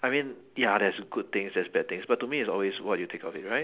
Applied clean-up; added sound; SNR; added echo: none; none; none; none.